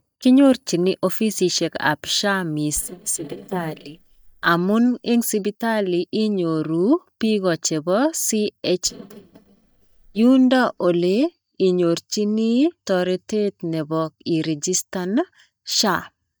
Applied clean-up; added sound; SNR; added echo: neural mask model DeepFilterNet 3.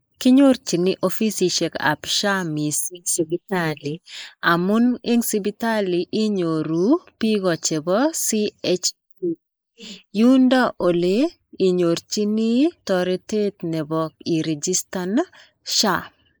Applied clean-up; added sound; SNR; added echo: neural mask model Resemble Enhance denoiser.